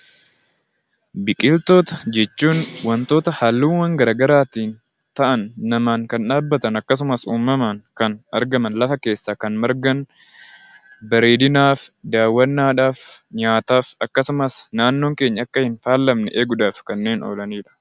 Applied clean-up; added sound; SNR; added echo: none; Bell; 17 dB; none.